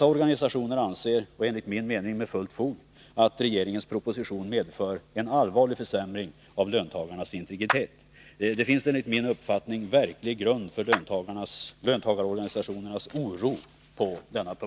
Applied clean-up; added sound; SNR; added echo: none; Clapping; 7 dB; none.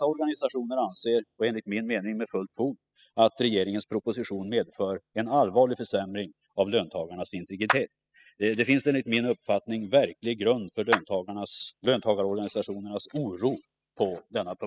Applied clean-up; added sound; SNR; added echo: classical method spectral subtraction.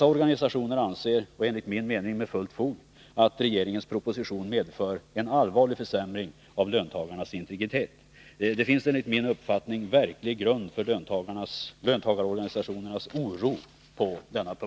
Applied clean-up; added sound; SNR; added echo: none; none; none; none.